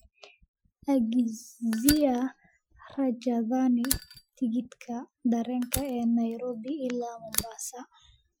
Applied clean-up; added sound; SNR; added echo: classical method Wiener filter.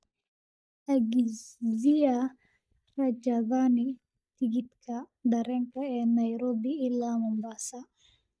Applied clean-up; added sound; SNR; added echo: neural mask model DeepFilterNet 3.